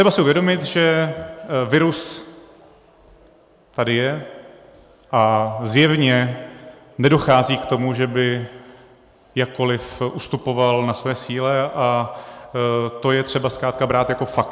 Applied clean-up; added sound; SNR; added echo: none; none; none; none.